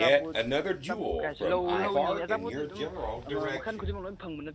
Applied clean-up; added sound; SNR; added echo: none; Fart; -3 dB; none.